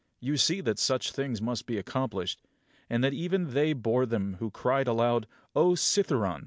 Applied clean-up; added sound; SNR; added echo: none; none; none; none.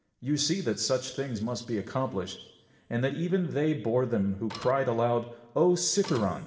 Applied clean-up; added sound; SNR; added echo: none; Printer; 13 dB; reverberation time 1.2 s.